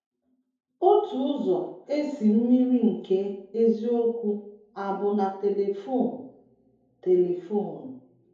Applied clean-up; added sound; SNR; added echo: none; none; none; reverberation time 2.6 s.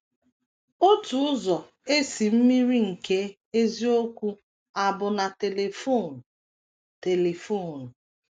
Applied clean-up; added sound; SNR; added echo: none; none; none; none.